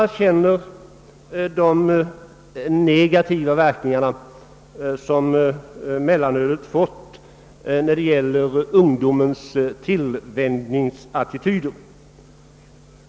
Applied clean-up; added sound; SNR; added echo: none; none; none; none.